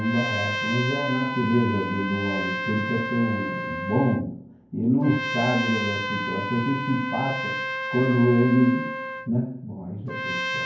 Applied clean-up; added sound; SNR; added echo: none; Trumpet; 5 dB; reverberation time 0.9 s.